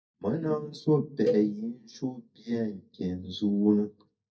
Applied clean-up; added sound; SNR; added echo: neural mask model DeepFilterNet 3.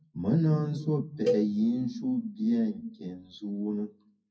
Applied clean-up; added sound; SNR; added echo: classical method WPE with log-MMSE.